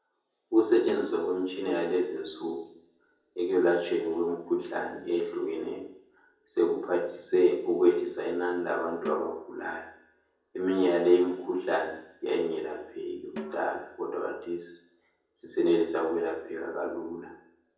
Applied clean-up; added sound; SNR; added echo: none; Snare drum; 17 dB; reverberation time 0.7 s.